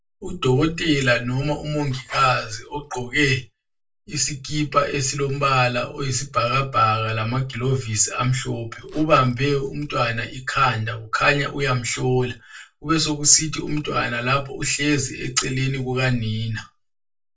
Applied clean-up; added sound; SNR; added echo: none; Zipper (clothing); 19 dB; reverberation time 0.2 s.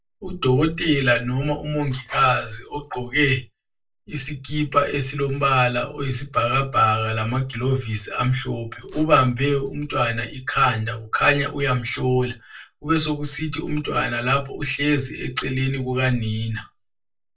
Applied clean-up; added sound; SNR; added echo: neural separator model SepFormer DNS4.